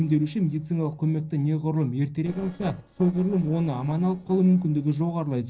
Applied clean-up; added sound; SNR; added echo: neural separator model SepFormer DNS4.